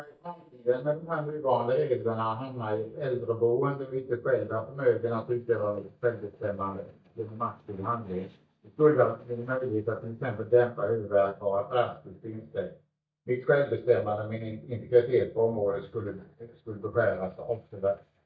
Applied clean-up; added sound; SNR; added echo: neural mask model DeepFilterNet 3.